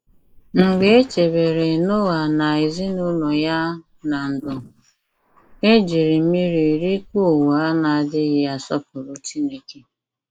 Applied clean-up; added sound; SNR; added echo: neural mask model Resemble Enhance denoiser.